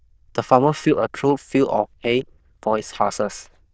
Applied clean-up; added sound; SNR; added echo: neural diffusion model UNIVERSE++.